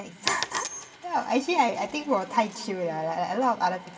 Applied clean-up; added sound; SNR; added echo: none; Coin (dropping); 11 dB; reverberation time 1.6 s.